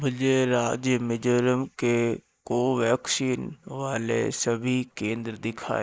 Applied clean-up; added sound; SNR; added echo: neural mask model Resemble Enhance denoiser.